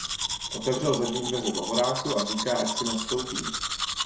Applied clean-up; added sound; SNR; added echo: none; Domestic sounds, home sounds; 2 dB; reverberation time 0.5 s.